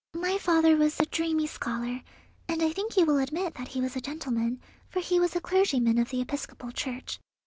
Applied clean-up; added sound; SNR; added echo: none; Fireworks; 14 dB; none.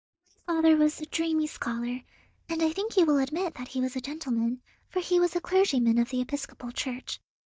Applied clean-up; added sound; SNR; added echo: neural mask model DeepFilterNet 3.